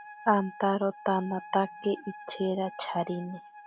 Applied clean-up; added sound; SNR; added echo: none; Wind instrument, woodwind instrument; 17 dB; none.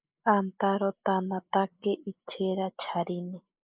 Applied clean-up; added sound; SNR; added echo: neural mask model Resemble Enhance denoiser.